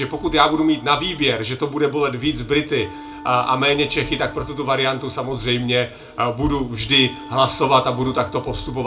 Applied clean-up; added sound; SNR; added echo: none; Wind instrument, woodwind instrument; 19 dB; reverberation time 0.2 s.